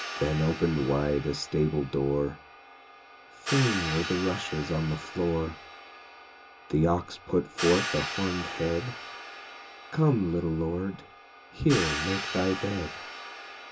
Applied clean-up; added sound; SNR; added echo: none; Hi-hat; 8 dB; reverberation time 0.2 s.